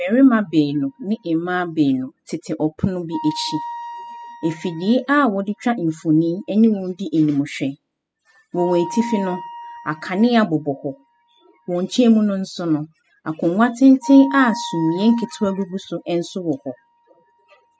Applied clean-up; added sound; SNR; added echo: classical method spectral subtraction.